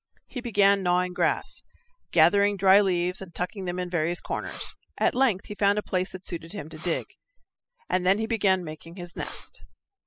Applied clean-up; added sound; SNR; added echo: classical method spectral subtraction.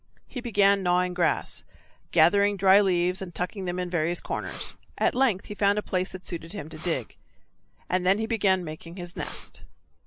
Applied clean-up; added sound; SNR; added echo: none; Breathing; 14 dB; none.